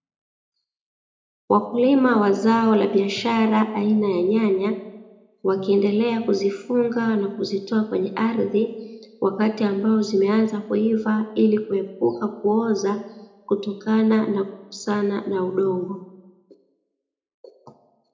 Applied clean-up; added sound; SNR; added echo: none; none; none; reverberation time 0.6 s.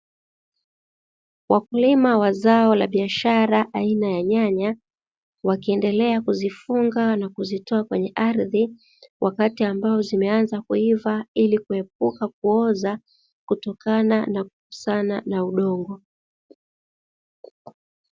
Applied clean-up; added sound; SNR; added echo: none; none; none; none.